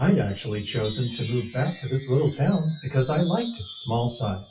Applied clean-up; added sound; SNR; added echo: classical method WPE with log-MMSE.